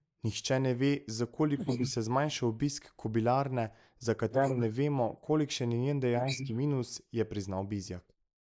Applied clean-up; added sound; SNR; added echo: neural mask model Resemble Enhance denoiser.